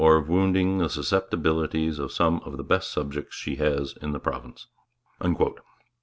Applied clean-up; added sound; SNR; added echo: none; none; none; none.